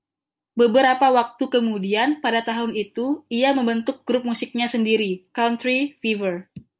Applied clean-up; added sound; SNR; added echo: none; none; none; none.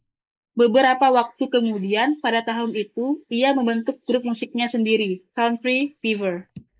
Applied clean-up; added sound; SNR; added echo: neural mask model Resemble Enhance denoiser.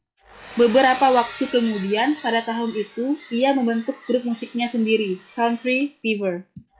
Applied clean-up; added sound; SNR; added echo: classical method log-MMSE.